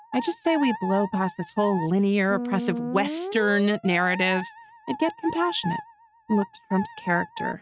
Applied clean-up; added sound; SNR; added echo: neural mask model RNNoise.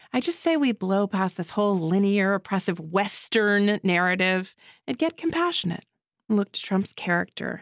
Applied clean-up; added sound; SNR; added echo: none; none; none; none.